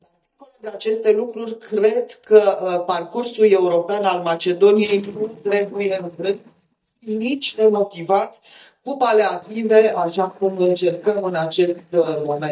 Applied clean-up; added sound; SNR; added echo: neural mask model DeepFilterNet 3.